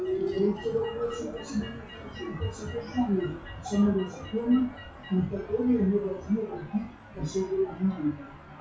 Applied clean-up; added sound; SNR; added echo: classical method WPE with log-MMSE.